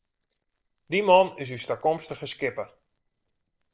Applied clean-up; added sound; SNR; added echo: neural separator model SepFormer DNS4.